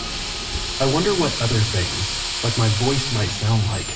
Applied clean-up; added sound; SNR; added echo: none; Drill; 5 dB; reverberation time 0.8 s.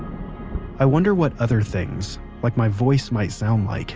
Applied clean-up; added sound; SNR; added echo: none; none; none; none.